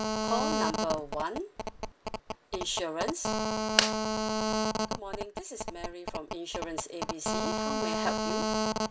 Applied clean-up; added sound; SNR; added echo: none; Telephone; -4 dB; none.